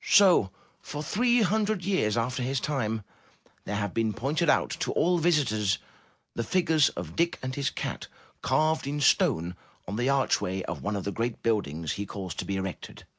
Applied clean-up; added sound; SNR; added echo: none; none; none; none.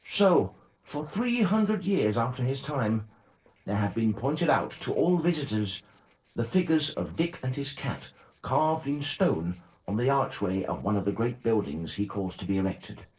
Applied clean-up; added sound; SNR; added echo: neural separator model SepFormer DNS4.